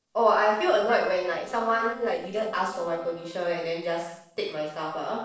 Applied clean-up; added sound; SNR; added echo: neural separator model SepFormer DNS4.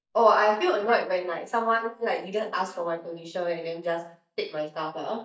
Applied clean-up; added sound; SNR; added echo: neural mask model DeepFilterNet 3.